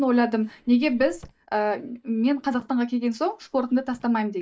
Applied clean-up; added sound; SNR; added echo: neural mask model DeepFilterNet 3.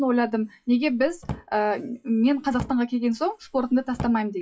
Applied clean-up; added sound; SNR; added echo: classical method WPE with log-MMSE.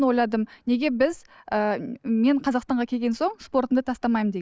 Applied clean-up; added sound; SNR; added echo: none; none; none; none.